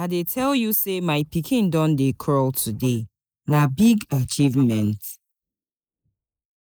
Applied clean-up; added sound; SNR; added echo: neural mask model Resemble Enhance denoiser.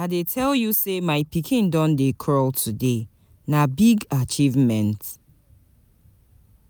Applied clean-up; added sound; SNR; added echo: none; none; none; none.